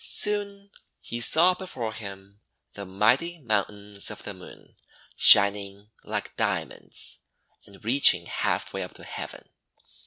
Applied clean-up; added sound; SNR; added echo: none; none; none; none.